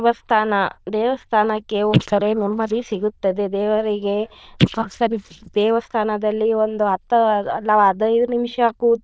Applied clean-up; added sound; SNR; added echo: neural diffusion model UNIVERSE++.